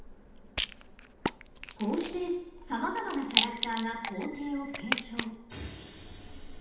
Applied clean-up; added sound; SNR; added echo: none; Rattle; 0 dB; reverberation time 0.8 s.